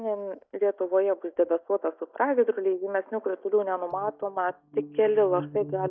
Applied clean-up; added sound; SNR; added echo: neural mask model DeepFilterNet 3.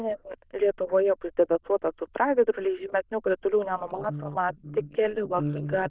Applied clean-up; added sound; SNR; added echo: neural diffusion model UNIVERSE++.